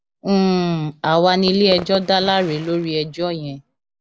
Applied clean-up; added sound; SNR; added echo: none; Fireworks; 17 dB; none.